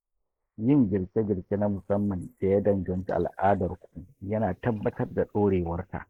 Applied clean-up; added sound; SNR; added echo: neural mask model Resemble Enhance denoiser.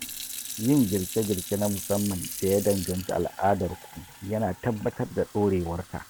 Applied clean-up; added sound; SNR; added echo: none; Fill (with liquid) / Sink (filling or washing); 12 dB; none.